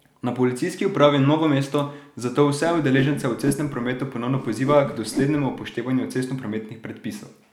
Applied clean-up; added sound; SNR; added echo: none; Whoosh, swoosh, swish; 9 dB; none.